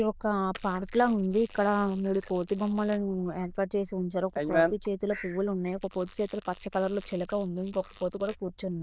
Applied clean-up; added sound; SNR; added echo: neural diffusion model UNIVERSE++.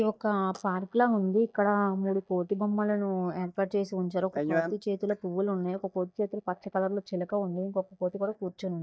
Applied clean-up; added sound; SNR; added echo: neural mask model DeepFilterNet 3.